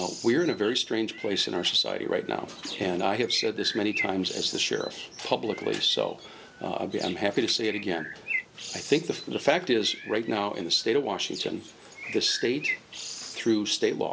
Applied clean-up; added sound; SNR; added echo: none; Bird; 12 dB; none.